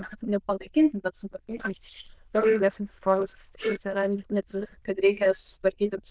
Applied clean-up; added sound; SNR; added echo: neural diffusion model UNIVERSE++.